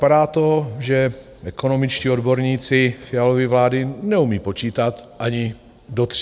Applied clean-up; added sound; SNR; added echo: none; none; none; none.